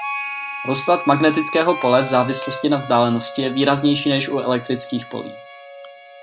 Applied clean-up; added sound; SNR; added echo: none; Harmonica; 11 dB; none.